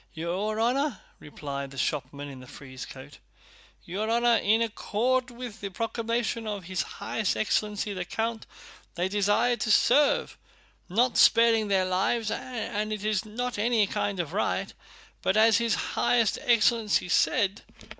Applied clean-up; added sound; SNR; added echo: none; none; none; none.